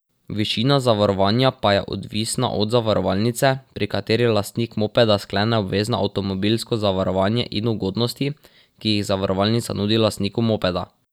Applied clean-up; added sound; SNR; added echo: none; none; none; none.